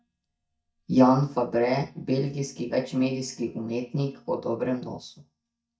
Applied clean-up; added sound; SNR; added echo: neural mask model DeepFilterNet 3.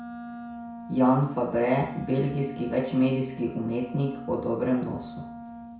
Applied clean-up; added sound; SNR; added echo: none; Wind instrument, woodwind instrument; 12 dB; reverberation time 0.6 s.